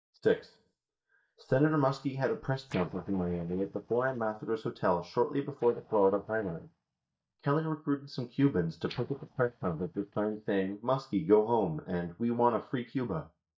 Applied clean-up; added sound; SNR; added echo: neural mask model DeepFilterNet 3.